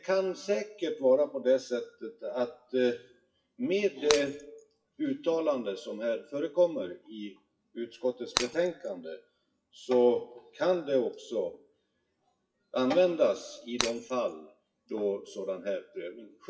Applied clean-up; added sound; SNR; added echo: classical method WPE with log-MMSE.